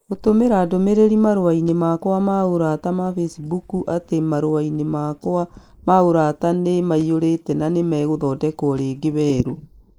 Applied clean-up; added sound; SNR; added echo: neural mask model Resemble Enhance denoiser.